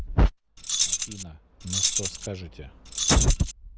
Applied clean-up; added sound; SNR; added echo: none; Keys jangling; 0 dB; none.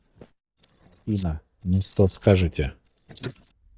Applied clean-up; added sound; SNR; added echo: neural mask model DeepFilterNet 3.